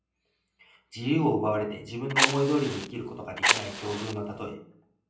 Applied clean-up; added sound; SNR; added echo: none; Fire; -1 dB; reverberation time 0.6 s.